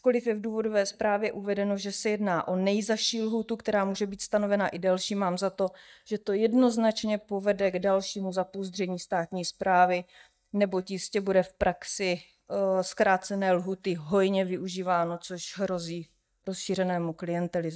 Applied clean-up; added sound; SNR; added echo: neural mask model DeepFilterNet 3.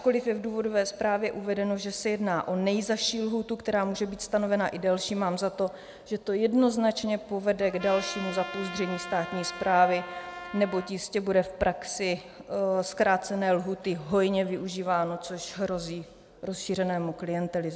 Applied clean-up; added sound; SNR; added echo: none; Trumpet; 12 dB; none.